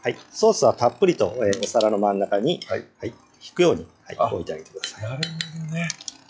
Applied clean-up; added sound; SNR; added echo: classical method log-MMSE.